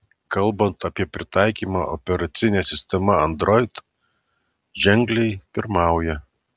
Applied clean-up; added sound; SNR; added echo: none; none; none; none.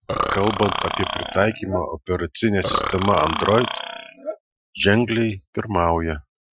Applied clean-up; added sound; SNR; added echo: classical method Wiener filter.